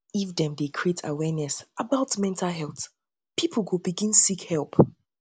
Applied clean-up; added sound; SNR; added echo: none; none; none; none.